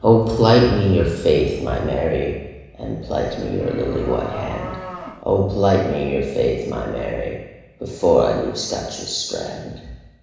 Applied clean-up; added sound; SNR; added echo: none; Livestock, farm animals, working animals; 14 dB; reverberation time 1.0 s.